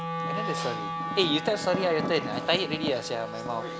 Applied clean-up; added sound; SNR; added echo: none; Wind instrument, woodwind instrument; 6 dB; none.